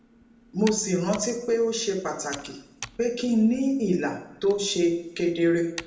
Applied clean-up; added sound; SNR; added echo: none; Computer keyboard; 20 dB; reverberation time 0.6 s.